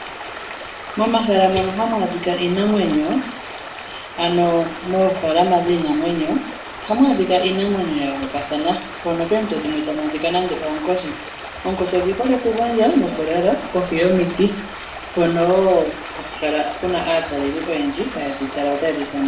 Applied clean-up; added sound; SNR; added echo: none; Stream; 12 dB; reverberation time 0.6 s.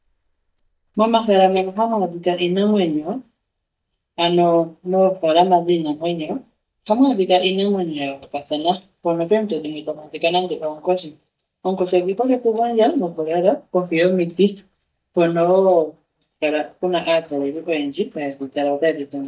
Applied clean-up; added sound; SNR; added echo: neural mask model DeepFilterNet 3.